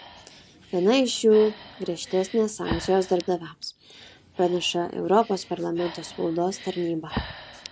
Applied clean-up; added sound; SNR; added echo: none; Breathing; 15 dB; none.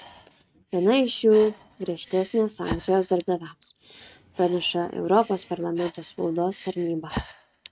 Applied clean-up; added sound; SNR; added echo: neural mask model RNNoise.